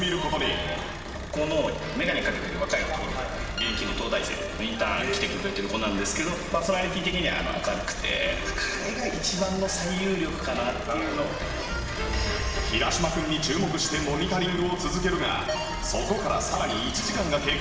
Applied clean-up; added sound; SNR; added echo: none; Idling / Car; 13 dB; reverberation time 1.6 s.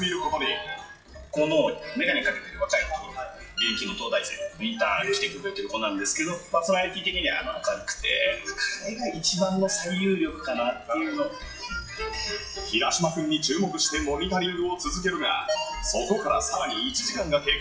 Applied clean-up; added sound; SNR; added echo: classical method WPE with log-MMSE.